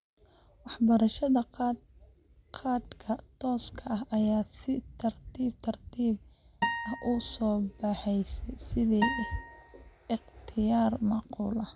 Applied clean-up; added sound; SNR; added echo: none; Acoustic guitar; 6 dB; none.